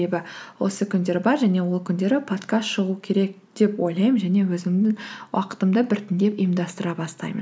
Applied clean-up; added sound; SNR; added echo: none; none; none; none.